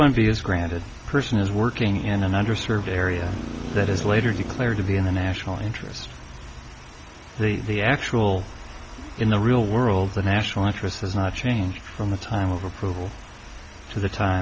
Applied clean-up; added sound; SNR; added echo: none; Traffic noise, roadway noise; 15 dB; none.